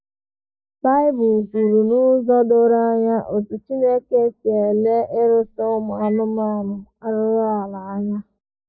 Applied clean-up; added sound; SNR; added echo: neural mask model Resemble Enhance denoiser.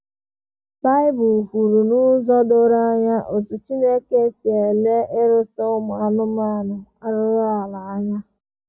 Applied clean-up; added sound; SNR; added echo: none; none; none; none.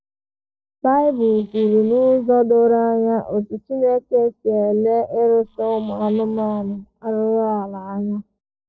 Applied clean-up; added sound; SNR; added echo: neural separator model SepFormer DNS4.